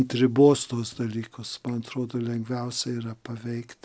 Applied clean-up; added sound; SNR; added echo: none; none; none; none.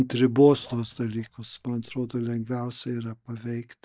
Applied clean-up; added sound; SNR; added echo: neural mask model DeepFilterNet 3.